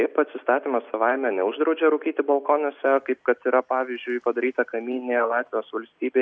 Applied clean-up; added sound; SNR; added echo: none; none; none; none.